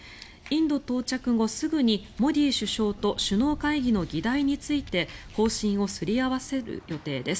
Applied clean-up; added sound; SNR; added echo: none; none; none; none.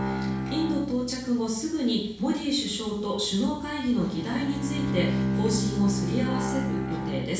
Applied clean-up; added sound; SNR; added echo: none; Bowed string instrument; 3 dB; reverberation time 0.7 s.